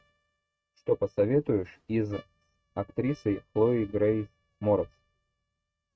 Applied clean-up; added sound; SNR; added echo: neural mask model RNNoise.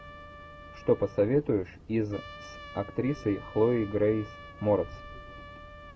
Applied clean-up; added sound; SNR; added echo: none; Trumpet; 18 dB; none.